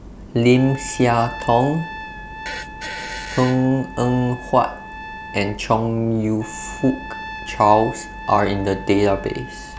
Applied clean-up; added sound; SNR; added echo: none; Fart + Trumpet; 14 dB; none.